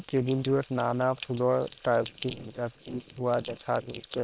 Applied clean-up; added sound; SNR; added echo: neural separator model SepFormer WHAM!.